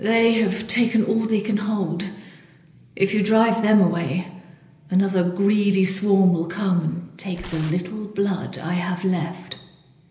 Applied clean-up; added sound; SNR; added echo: none; Tearing; 19 dB; reverberation time 1.4 s.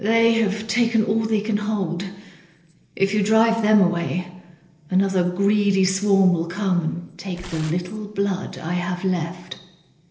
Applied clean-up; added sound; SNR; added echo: neural separator model SepFormer DNS4.